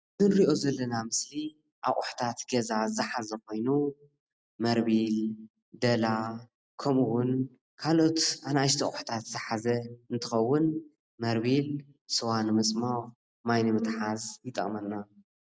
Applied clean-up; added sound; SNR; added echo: none; none; none; none.